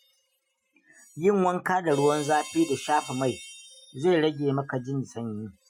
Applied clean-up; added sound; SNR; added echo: classical method Wiener filter.